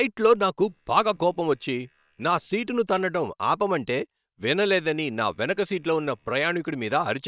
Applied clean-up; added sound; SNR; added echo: neural separator model SepFormer WHAM!.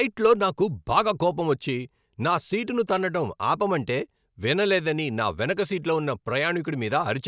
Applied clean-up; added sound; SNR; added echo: none; none; none; none.